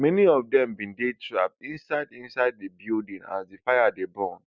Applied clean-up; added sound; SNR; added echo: none; none; none; none.